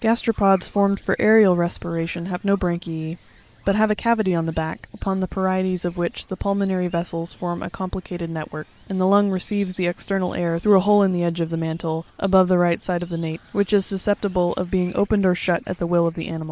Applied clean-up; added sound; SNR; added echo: neural mask model Resemble Enhance denoiser.